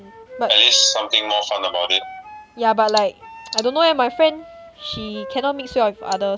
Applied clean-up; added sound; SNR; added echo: none; Wind instrument, woodwind instrument; 17 dB; none.